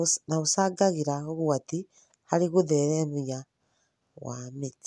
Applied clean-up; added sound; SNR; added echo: none; none; none; none.